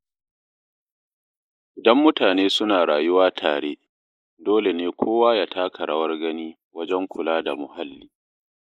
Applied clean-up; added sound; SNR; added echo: neural mask model Resemble Enhance denoiser.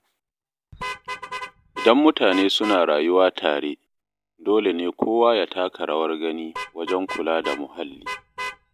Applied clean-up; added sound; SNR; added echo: none; Vehicle horn, car horn, honking; 14 dB; none.